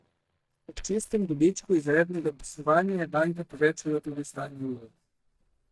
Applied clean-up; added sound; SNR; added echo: neural mask model DeepFilterNet 3.